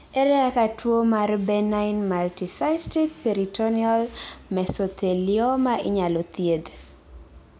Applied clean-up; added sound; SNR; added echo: none; none; none; none.